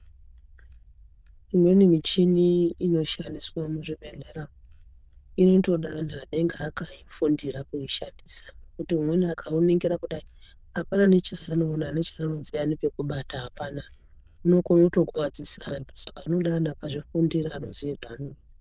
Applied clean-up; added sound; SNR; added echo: neural diffusion model UNIVERSE++.